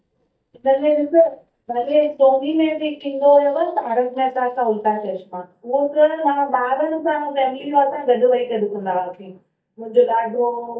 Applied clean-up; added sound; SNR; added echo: neural mask model DeepFilterNet 3.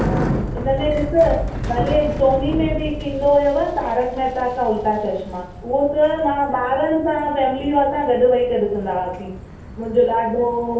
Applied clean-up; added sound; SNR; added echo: none; Bicycle; 8 dB; reverberation time 0.7 s.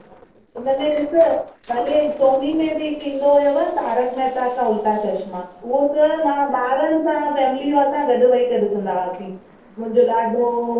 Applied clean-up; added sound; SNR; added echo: neural separator model SepFormer DNS4.